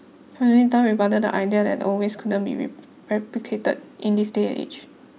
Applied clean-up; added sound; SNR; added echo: none; none; none; none.